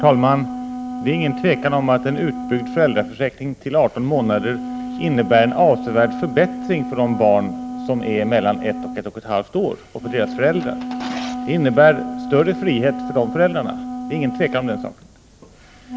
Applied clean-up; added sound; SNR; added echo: none; Wind instrument, woodwind instrument; 8 dB; none.